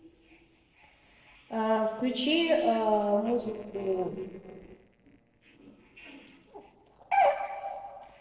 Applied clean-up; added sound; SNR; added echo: neural separator model SepFormer DNS4.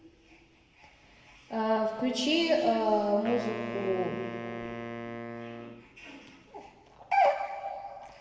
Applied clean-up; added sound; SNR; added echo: none; Wind instrument, woodwind instrument; 8 dB; reverberation time 2.1 s.